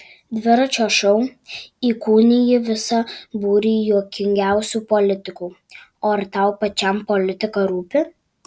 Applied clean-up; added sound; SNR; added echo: none; none; none; none.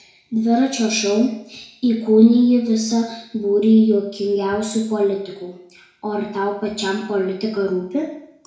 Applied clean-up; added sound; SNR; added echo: none; none; none; reverberation time 0.6 s.